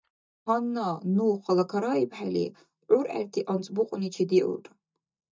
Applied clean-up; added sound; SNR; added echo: neural mask model DeepFilterNet 3.